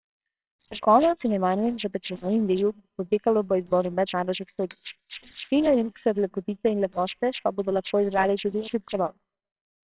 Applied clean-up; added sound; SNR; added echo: neural separator model SepFormer WHAMR!.